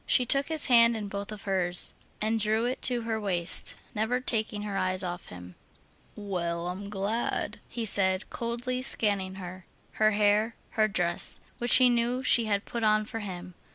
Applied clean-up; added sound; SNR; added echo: none; none; none; none.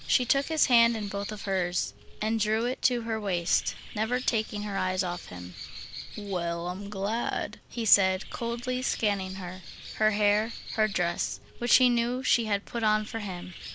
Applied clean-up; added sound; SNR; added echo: none; Bird; 14 dB; none.